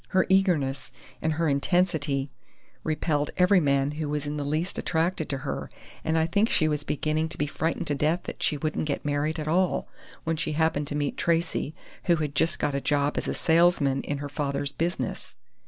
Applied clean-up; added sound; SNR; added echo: none; none; none; none.